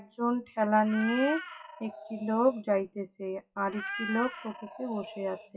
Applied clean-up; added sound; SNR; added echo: classical method WPE with log-MMSE.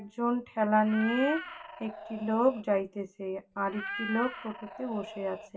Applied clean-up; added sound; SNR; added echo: none; Meow; 10 dB; reverberation time 0.2 s.